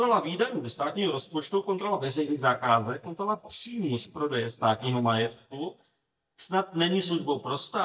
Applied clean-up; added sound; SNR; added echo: neural mask model DeepFilterNet 3.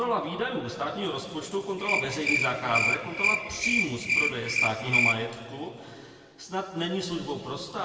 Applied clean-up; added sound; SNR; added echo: none; Cricket; -4 dB; reverberation time 2.1 s.